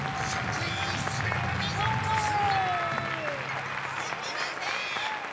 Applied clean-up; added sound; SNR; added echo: none; Applause; -3 dB; reverberation time 0.4 s.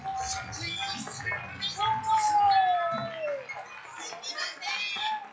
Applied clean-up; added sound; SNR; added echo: classical method WPE with log-MMSE.